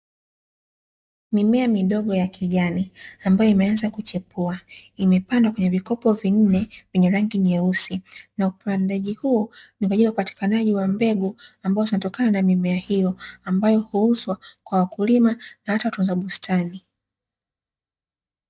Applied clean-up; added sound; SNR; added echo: neural mask model DeepFilterNet 3.